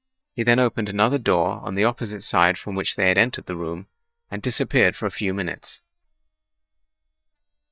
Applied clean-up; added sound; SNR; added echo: neural mask model DeepFilterNet 3.